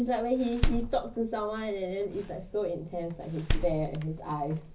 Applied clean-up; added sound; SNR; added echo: none; Door; 2 dB; reverberation time 0.4 s.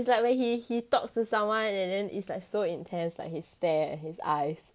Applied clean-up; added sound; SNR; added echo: none; none; none; none.